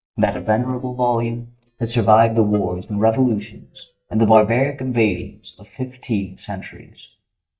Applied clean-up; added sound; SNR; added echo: neural mask model DeepFilterNet 3.